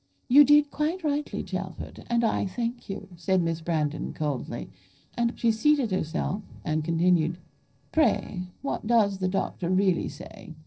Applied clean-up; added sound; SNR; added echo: neural separator model SepFormer DNS4.